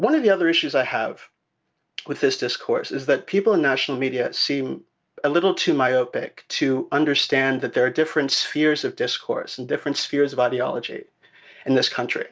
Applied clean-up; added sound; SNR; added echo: none; none; none; none.